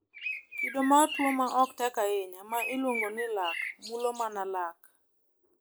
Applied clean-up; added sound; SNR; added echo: neural mask model Resemble Enhance denoiser.